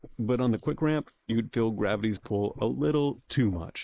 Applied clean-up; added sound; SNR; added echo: neural mask model Resemble Enhance denoiser.